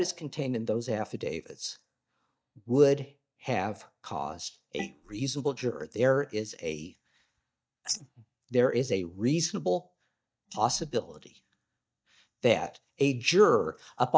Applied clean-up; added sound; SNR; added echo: neural mask model DeepFilterNet 3.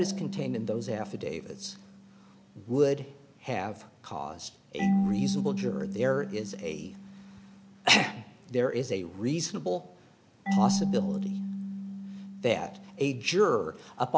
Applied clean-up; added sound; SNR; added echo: none; Marimba, xylophone / Wood; 3 dB; none.